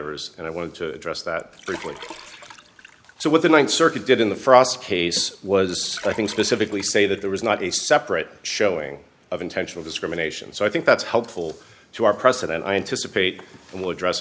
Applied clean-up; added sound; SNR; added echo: none; Liquid; 19 dB; none.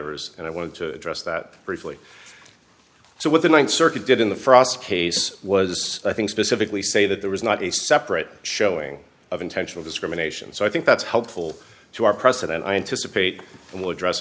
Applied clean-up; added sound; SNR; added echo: none; none; none; none.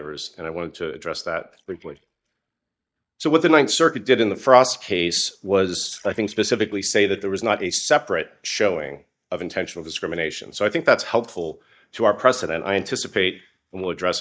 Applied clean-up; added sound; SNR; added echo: neural mask model DeepFilterNet 3.